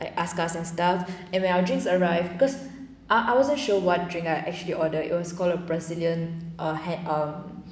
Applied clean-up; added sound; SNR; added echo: none; none; none; none.